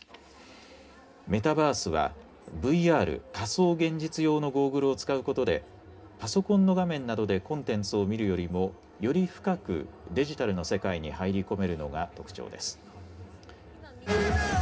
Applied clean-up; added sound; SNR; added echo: none; none; none; reverberation time 0.3 s.